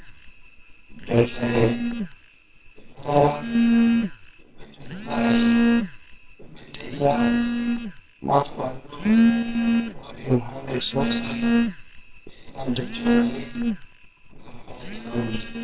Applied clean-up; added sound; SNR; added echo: neural separator model SepFormer WHAMR!.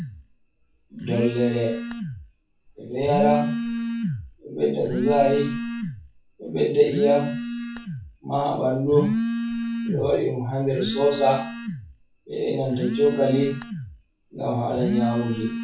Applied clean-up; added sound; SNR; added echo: classical method WPE with log-MMSE.